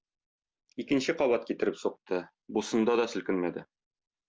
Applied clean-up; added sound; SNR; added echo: none; none; none; none.